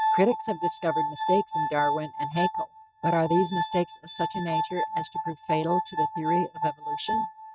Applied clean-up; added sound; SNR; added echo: neural mask model RNNoise.